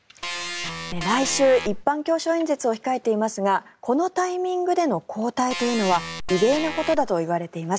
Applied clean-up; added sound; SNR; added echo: none; Organ; 7 dB; none.